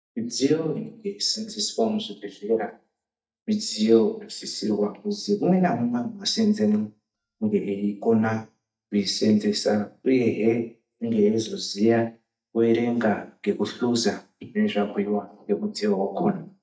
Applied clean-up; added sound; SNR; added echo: neural mask model DeepFilterNet 3.